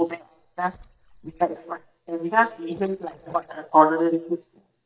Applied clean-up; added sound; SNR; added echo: neural mask model DeepFilterNet 3.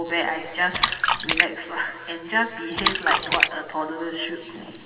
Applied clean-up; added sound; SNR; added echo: none; Splash, splatter; -1 dB; reverberation time 2.2 s.